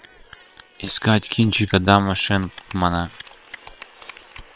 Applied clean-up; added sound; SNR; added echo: neural separator model SepFormer WHAM!.